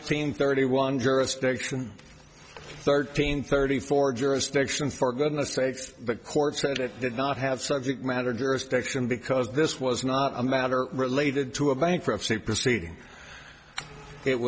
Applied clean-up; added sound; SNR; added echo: none; none; none; none.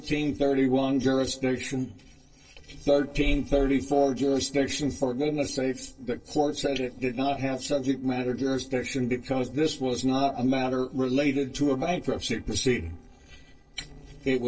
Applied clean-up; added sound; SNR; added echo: neural separator model SepFormer DNS4.